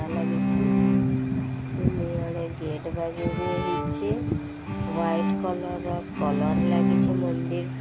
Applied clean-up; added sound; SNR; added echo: none; Bowed string instrument; -3 dB; none.